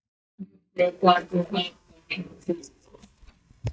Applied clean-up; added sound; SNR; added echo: neural mask model DeepFilterNet 3.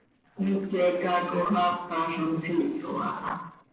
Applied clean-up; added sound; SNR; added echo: neural separator model SepFormer DNS4.